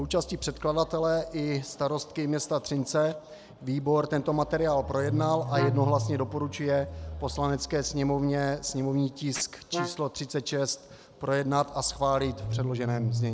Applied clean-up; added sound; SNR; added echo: none; Engine starting / Car + Brass instrument; 8 dB; none.